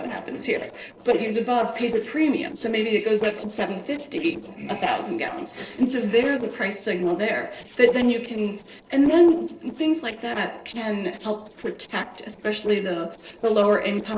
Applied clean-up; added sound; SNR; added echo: neural separator model SepFormer DNS4.